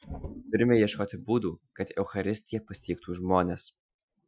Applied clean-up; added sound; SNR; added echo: classical method Wiener filter.